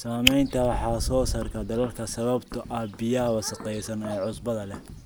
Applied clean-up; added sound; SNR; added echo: none; Fire; 6 dB; none.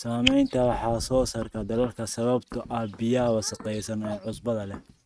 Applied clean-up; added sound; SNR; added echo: neural mask model RNNoise.